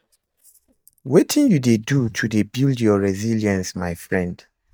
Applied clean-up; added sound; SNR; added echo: neural mask model DeepFilterNet 3.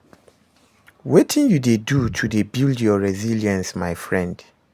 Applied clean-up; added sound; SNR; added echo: none; none; none; none.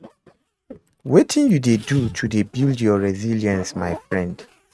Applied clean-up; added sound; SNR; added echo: neural mask model RNNoise.